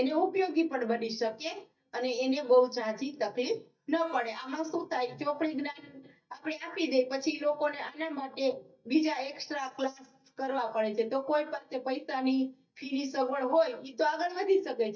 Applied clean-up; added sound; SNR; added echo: neural mask model DeepFilterNet 3.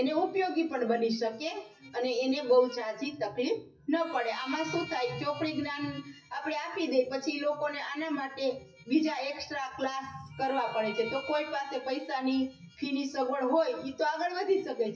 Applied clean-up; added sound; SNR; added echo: classical method WPE with log-MMSE.